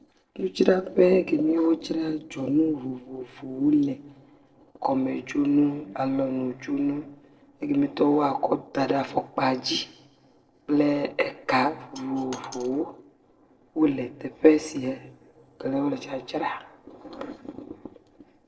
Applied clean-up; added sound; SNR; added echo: neural separator model SepFormer DNS4.